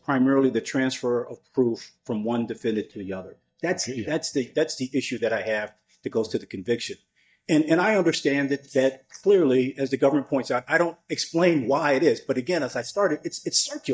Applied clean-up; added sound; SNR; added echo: neural mask model DeepFilterNet 3.